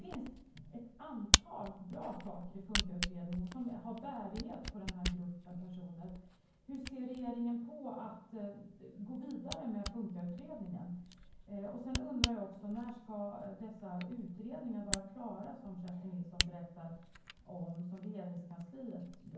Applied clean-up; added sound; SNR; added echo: none; Camera; 0 dB; reverberation time 0.9 s.